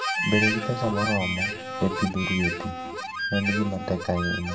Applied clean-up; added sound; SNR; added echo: none; Harmonica; 2 dB; reverberation time 1.4 s.